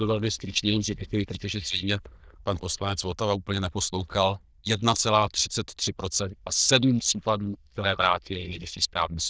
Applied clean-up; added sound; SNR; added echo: neural diffusion model UNIVERSE++.